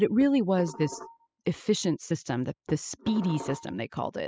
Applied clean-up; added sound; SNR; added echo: classical method spectral subtraction.